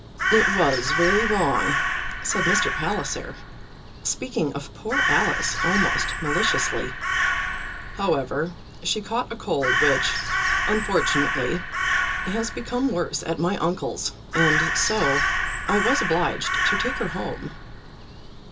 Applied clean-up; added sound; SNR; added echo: none; Crow; -1 dB; reverberation time 0.2 s.